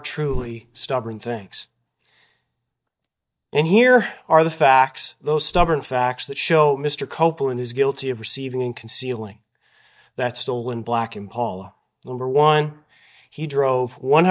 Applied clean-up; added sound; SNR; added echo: neural mask model DeepFilterNet 3.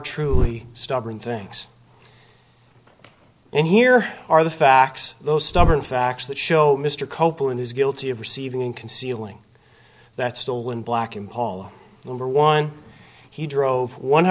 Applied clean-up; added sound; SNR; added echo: none; Bird; 4 dB; none.